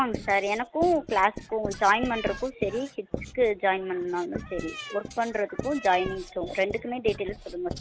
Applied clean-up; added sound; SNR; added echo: none; Writing + Cat; 11 dB; none.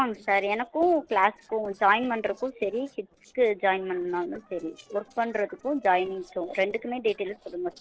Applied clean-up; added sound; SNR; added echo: neural separator model SepFormer DNS4.